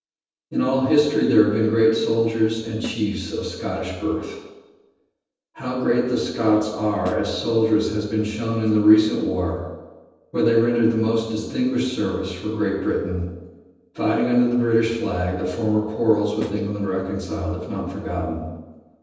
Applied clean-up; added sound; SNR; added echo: neural separator model SepFormer DNS4.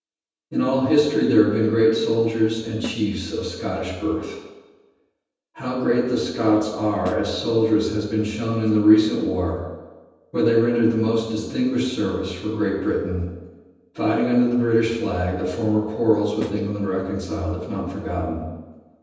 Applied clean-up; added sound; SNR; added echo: none; Snare drum; 18 dB; reverberation time 1.1 s.